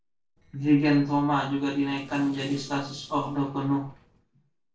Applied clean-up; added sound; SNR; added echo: neural separator model SepFormer DNS4.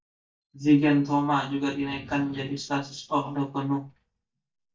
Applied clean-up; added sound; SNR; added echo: neural mask model DeepFilterNet 3.